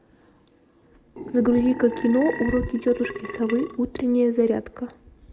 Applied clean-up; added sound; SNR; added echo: none; Burping, eructation; 11 dB; none.